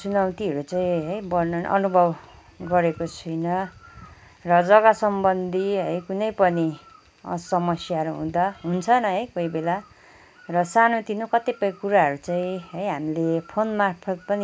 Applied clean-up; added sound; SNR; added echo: none; none; none; none.